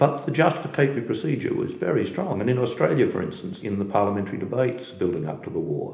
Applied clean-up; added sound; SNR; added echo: none; none; none; reverberation time 1.0 s.